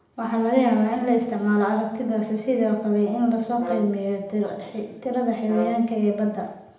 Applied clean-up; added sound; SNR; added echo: none; Brass instrument; 12 dB; reverberation time 0.8 s.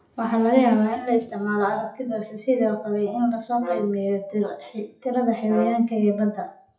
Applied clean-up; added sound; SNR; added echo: classical method WPE with log-MMSE.